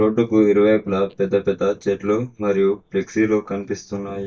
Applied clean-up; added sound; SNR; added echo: neural mask model DeepFilterNet 3.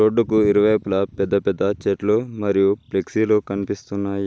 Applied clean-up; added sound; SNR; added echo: none; none; none; none.